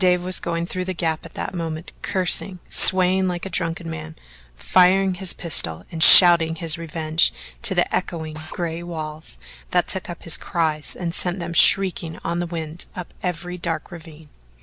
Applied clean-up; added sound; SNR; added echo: none; Drill; 16 dB; none.